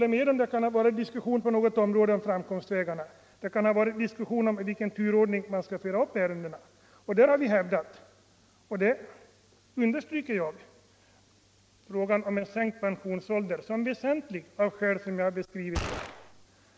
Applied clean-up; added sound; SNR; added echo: none; Gunshot, gunfire; 7 dB; none.